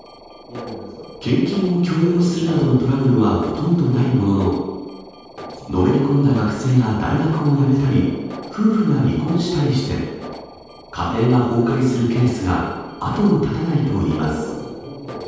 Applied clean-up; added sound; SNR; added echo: none; Alarm; 19 dB; reverberation time 1.2 s.